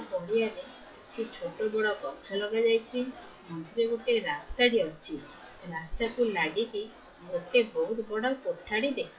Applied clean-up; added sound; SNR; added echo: classical method WPE with log-MMSE.